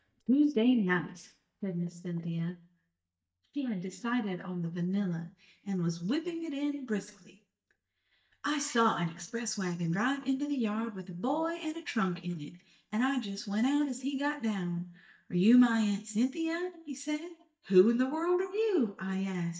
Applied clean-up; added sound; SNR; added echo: neural mask model DeepFilterNet 3.